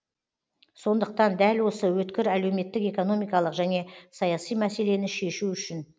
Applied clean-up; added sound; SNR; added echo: none; none; none; none.